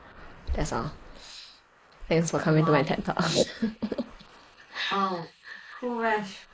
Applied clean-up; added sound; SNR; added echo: neural mask model Resemble Enhance denoiser.